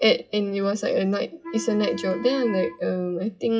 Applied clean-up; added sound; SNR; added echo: classical method WPE with log-MMSE.